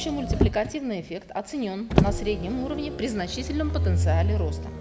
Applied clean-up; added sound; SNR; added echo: none; Motor vehicle (road); -3 dB; none.